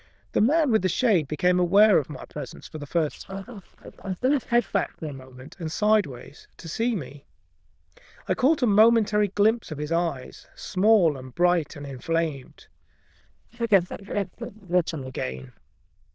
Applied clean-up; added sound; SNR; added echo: neural diffusion model UNIVERSE++.